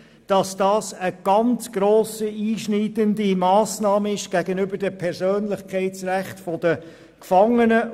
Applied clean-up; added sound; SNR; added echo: none; none; none; none.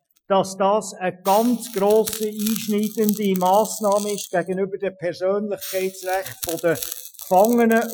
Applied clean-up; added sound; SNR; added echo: classical method Wiener filter.